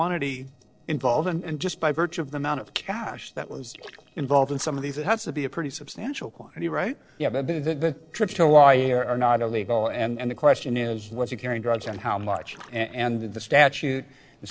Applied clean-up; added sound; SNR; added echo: neural separator model SepFormer DNS4.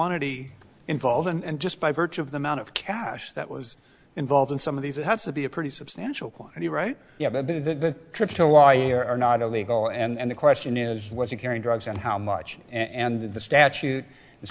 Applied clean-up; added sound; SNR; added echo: none; none; none; none.